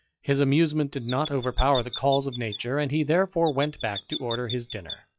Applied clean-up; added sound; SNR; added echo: classical method log-MMSE.